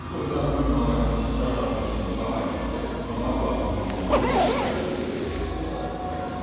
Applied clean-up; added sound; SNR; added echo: none; Zipper (clothing); 3 dB; reverberation time 2.1 s.